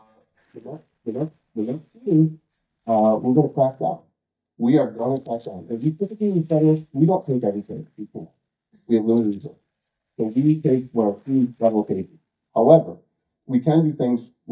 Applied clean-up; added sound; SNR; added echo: neural mask model DeepFilterNet 3.